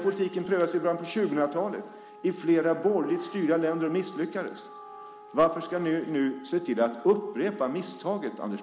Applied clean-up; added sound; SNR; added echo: none; Wind instrument, woodwind instrument + Organ; 19 dB; none.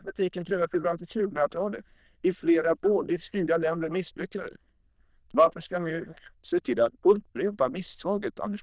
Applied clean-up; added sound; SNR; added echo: neural diffusion model UNIVERSE++.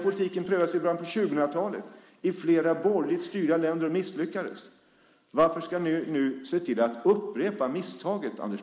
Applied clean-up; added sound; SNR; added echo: neural mask model Resemble Enhance denoiser.